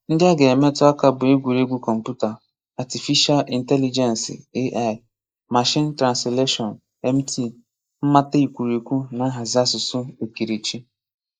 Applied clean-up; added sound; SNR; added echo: neural mask model Resemble Enhance denoiser.